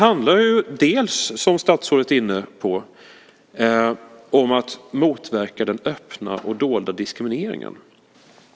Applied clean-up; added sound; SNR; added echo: none; none; none; none.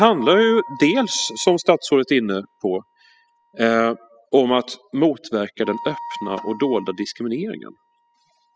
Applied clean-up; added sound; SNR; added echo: classical method spectral subtraction.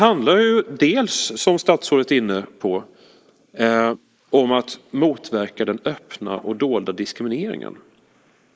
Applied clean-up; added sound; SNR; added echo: neural mask model Resemble Enhance denoiser.